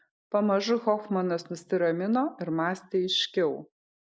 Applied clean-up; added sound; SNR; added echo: none; none; none; none.